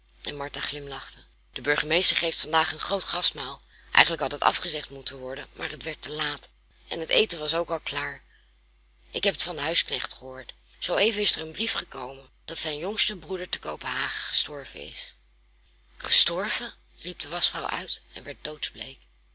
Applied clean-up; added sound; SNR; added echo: none; none; none; none.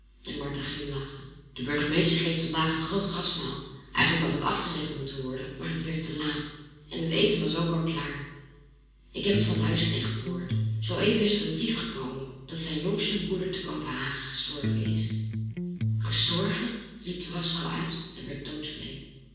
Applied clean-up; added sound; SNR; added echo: none; Electric guitar; 1 dB; reverberation time 1.2 s.